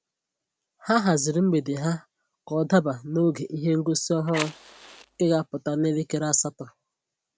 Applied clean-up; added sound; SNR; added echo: none; Fire; 12 dB; none.